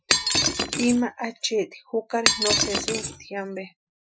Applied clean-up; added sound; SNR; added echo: classical method Wiener filter.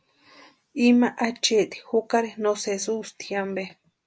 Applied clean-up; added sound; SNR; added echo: none; none; none; none.